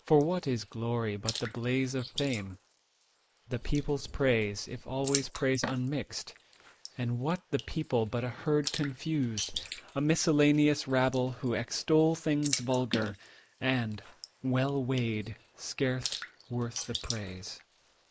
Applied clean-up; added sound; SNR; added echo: neural mask model Resemble Enhance denoiser.